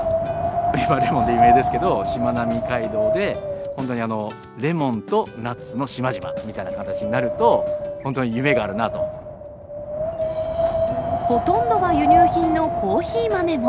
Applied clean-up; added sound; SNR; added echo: none; Wind; -2 dB; none.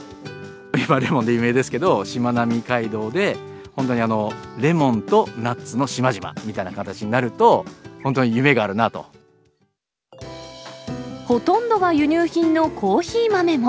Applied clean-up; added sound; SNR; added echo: none; none; none; none.